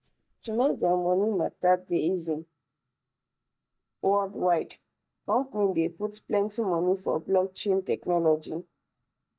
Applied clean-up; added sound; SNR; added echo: neural mask model DeepFilterNet 3.